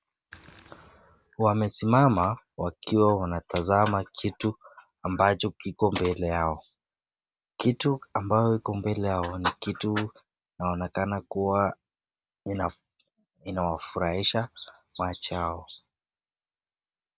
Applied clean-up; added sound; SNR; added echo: none; none; none; none.